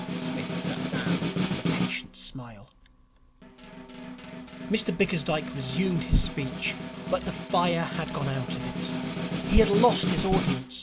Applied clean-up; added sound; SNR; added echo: none; Snare drum; 3 dB; none.